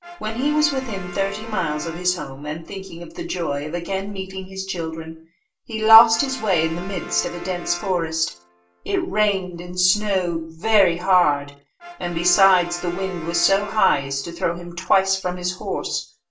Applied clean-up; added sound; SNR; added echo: none; Brass instrument; 18 dB; reverberation time 0.3 s.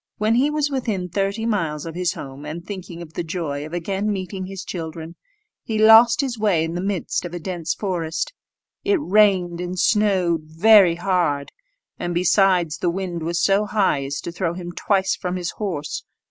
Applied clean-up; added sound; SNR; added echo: none; none; none; none.